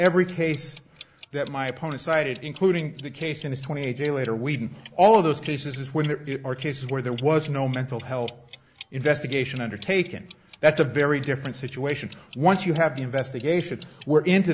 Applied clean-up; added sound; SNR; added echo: none; Clock; 12 dB; none.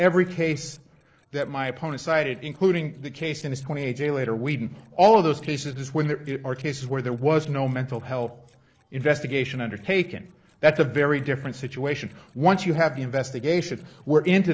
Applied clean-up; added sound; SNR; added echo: neural separator model SepFormer DNS4.